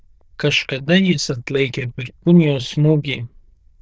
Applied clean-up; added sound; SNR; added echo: neural diffusion model UNIVERSE++.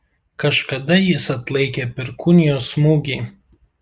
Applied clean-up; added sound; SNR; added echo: none; none; none; none.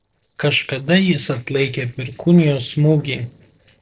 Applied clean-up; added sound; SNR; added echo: neural separator model SepFormer DNS4.